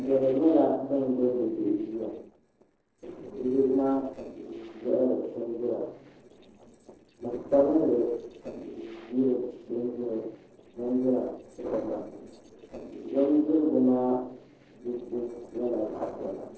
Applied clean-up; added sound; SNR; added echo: neural separator model SepFormer DNS4.